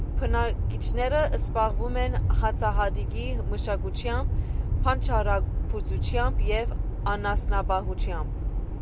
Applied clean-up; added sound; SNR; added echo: none; none; none; none.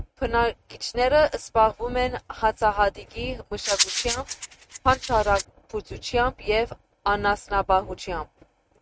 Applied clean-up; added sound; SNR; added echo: neural mask model RNNoise.